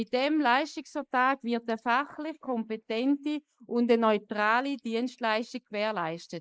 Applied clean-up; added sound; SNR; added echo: neural mask model Resemble Enhance denoiser.